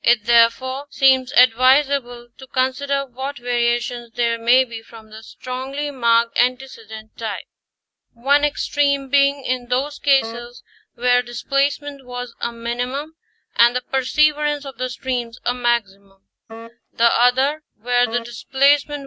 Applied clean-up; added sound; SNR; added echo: none; Wind instrument, woodwind instrument; 15 dB; none.